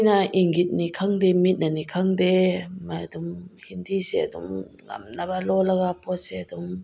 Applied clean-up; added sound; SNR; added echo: none; none; none; none.